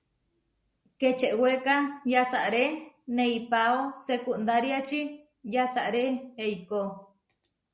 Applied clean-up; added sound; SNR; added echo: none; none; none; none.